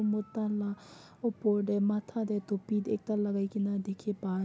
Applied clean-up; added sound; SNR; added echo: none; none; none; none.